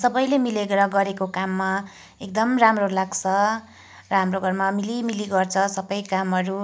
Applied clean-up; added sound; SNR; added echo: none; none; none; none.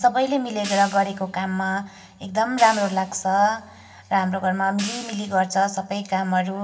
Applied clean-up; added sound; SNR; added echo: none; Hi-hat; 16 dB; reverberation time 1.5 s.